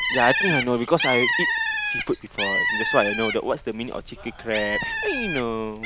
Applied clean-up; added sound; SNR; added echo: none; Bird; 1 dB; none.